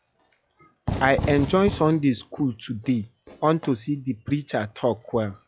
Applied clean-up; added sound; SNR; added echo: classical method log-MMSE.